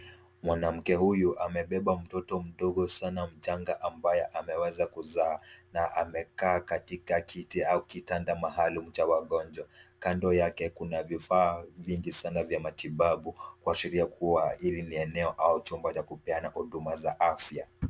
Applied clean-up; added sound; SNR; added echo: none; none; none; none.